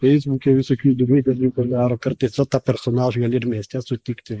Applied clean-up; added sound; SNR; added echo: neural mask model Resemble Enhance denoiser.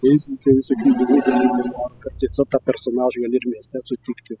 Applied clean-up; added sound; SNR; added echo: classical method spectral subtraction.